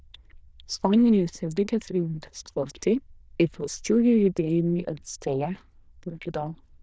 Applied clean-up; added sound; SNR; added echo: neural diffusion model UNIVERSE++.